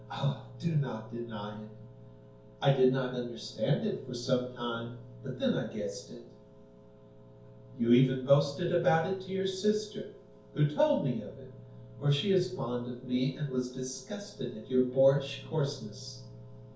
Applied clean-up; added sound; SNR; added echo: none; none; none; reverberation time 0.6 s.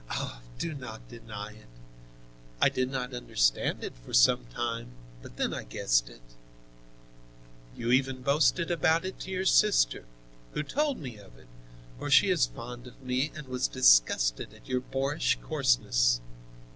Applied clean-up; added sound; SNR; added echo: none; none; none; none.